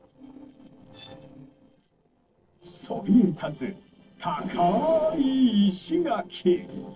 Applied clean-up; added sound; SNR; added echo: neural separator model SepFormer DNS4.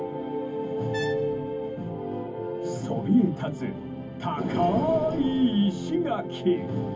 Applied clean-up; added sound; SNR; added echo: none; Brass instrument; 16 dB; reverberation time 0.3 s.